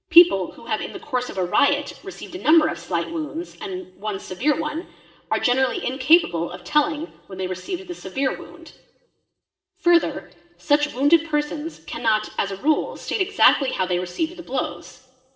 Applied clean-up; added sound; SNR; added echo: none; none; none; reverberation time 1.5 s.